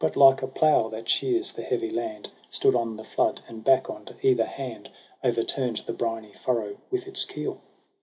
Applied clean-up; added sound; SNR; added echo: none; none; none; none.